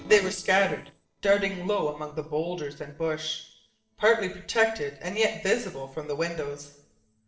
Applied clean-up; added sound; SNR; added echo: neural separator model SepFormer DNS4.